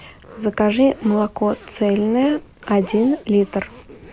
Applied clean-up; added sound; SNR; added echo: none; Zipper (clothing); 19 dB; none.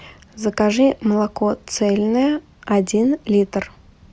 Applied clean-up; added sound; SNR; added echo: none; none; none; none.